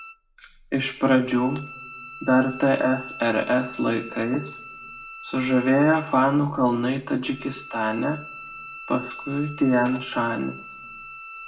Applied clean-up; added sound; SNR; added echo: none; Bowed string instrument; 16 dB; reverberation time 0.5 s.